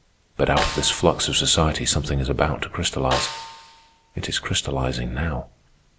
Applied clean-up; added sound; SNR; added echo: none; Snare drum; 10 dB; none.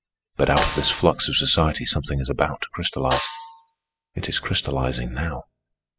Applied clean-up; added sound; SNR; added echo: classical method spectral subtraction.